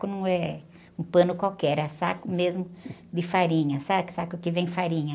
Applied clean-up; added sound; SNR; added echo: none; none; none; none.